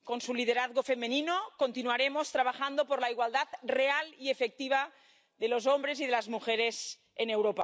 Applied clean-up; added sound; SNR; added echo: none; none; none; none.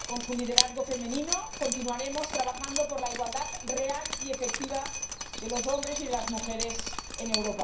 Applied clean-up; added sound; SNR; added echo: none; Drip; 1 dB; reverberation time 0.5 s.